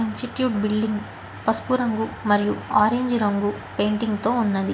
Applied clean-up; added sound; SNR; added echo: none; none; none; none.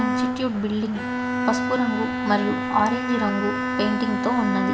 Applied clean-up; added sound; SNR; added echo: none; Bowed string instrument; 1 dB; none.